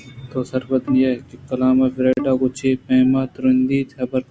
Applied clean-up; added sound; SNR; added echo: none; Bowed string instrument; 17 dB; none.